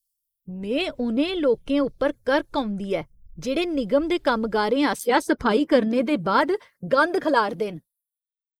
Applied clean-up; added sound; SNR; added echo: neural mask model Resemble Enhance denoiser.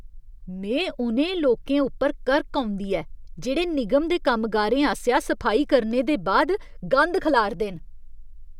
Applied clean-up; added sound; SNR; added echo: none; none; none; none.